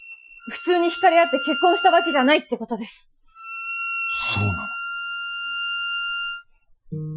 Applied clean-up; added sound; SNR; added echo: classical method Wiener filter.